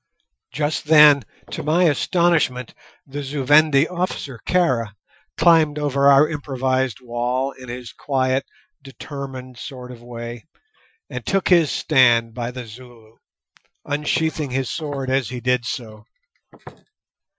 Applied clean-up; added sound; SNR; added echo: classical method Wiener filter.